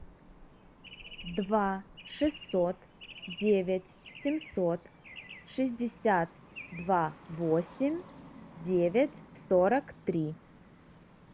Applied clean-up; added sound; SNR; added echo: none; Traffic noise, roadway noise / Bird; 18 dB; none.